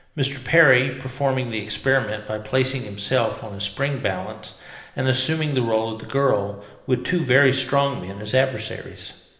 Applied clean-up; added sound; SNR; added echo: none; none; none; reverberation time 1.1 s.